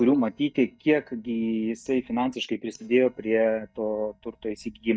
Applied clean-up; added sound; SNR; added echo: neural mask model DeepFilterNet 3.